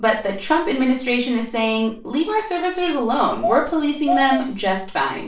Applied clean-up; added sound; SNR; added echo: none; Bird vocalization, bird call, bird song; 6 dB; reverberation time 0.4 s.